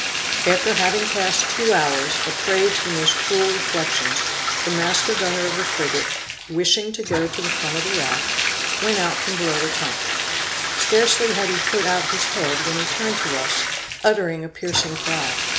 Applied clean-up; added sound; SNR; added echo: none; Bathtub (filling or washing); 0 dB; none.